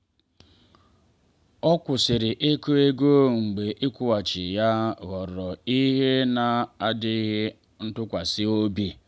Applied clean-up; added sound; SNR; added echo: none; none; none; none.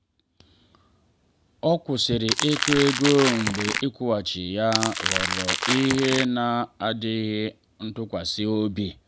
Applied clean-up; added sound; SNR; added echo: none; Crackle; 1 dB; none.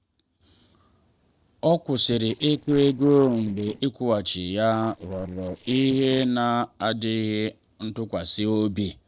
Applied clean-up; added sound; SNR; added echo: neural separator model SepFormer DNS4.